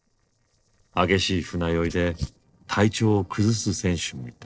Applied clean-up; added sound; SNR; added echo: neural separator model SepFormer DNS4.